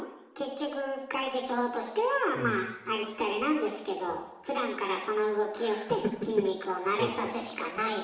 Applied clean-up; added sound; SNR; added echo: none; none; none; reverberation time 0.9 s.